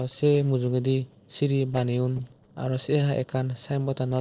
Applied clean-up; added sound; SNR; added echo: neural separator model SepFormer DNS4.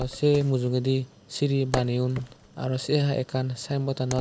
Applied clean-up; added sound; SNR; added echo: none; Wood; 15 dB; none.